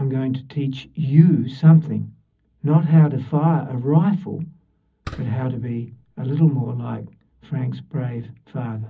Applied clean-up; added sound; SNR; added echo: none; Fireworks; 20 dB; reverberation time 0.4 s.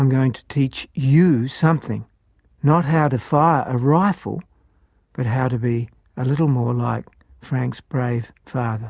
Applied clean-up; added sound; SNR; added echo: none; none; none; none.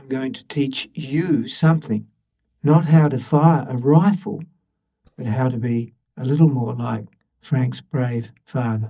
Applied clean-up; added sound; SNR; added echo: neural mask model DeepFilterNet 3.